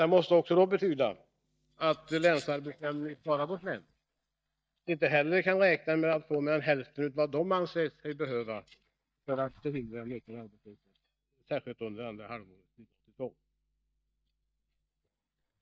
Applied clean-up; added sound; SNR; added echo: neural mask model DeepFilterNet 3.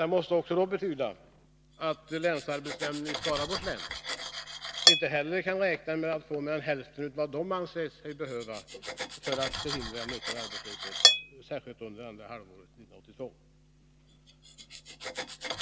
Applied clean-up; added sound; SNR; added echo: none; Cutlery, silverware; 0 dB; none.